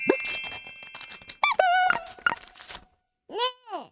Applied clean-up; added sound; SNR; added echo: neural mask model RNNoise.